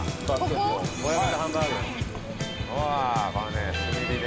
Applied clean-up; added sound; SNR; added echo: none; Water tap, faucet + Snare drum; 11 dB; none.